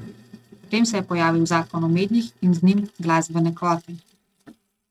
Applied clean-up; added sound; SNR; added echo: neural mask model RNNoise.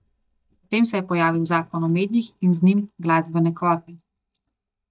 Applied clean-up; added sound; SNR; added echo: neural mask model DeepFilterNet 3.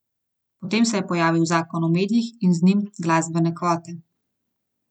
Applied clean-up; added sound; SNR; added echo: none; none; none; none.